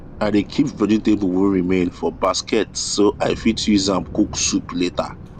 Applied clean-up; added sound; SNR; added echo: none; Thunder; 16 dB; none.